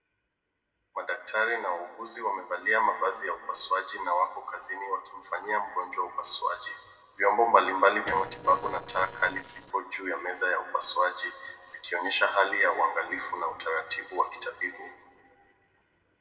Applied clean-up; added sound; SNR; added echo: neural separator model SepFormer DNS4.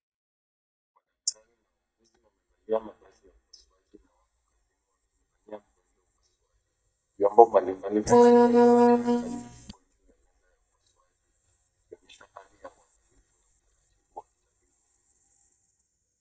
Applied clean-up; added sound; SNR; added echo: neural mask model DeepFilterNet 3.